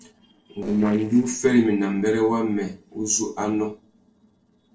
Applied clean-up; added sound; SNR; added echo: neural separator model SepFormer DNS4.